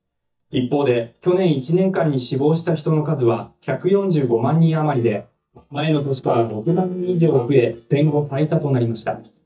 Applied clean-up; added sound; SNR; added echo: neural mask model DeepFilterNet 3.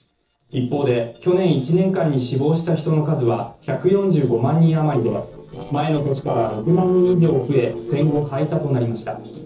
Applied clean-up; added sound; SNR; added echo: neural separator model SepFormer DNS4.